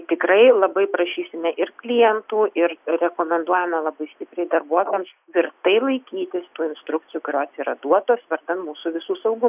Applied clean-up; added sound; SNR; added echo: neural mask model Resemble Enhance denoiser.